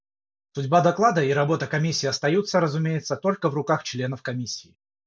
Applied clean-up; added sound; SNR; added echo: none; none; none; none.